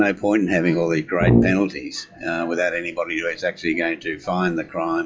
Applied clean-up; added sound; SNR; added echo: classical method WPE with log-MMSE.